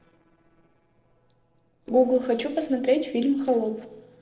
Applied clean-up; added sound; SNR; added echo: neural separator model SepFormer DNS4.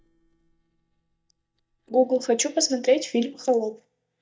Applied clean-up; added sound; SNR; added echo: neural mask model DeepFilterNet 3.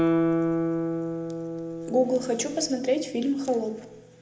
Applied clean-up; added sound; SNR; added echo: none; Guitar; 0 dB; reverberation time 0.7 s.